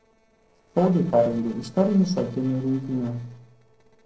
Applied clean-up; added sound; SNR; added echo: neural separator model SepFormer DNS4.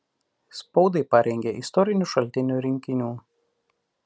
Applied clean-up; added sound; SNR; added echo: none; none; none; none.